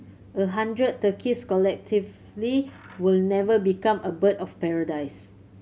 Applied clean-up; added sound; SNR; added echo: none; none; none; none.